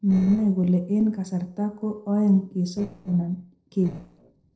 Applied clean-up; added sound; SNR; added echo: neural separator model SepFormer DNS4.